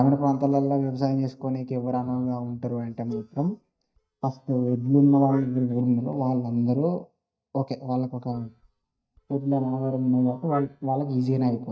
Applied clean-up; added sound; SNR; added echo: neural mask model DeepFilterNet 3.